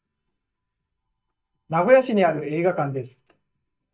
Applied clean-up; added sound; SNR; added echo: neural mask model DeepFilterNet 3.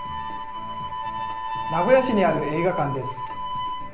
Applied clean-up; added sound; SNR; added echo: none; Harmonica; 5 dB; reverberation time 0.5 s.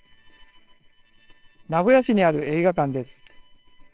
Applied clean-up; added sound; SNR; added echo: neural separator model SepFormer WHAMR!.